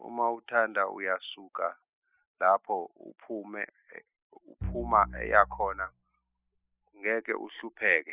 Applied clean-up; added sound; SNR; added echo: classical method spectral subtraction.